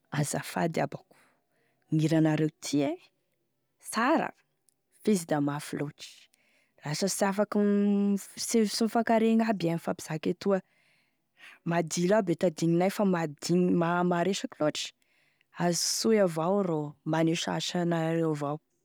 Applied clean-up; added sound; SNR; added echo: none; none; none; none.